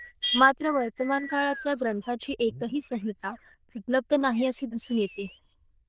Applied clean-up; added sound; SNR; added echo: neural diffusion model UNIVERSE++.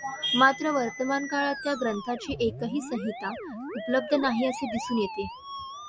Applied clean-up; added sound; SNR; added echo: none; Musical instrument; 10 dB; none.